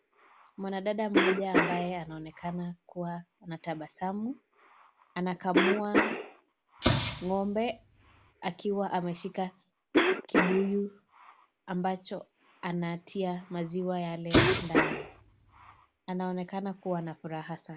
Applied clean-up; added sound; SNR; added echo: none; Cough + Explosion; -1 dB; none.